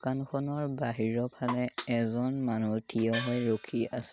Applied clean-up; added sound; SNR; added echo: none; Gong; 10 dB; none.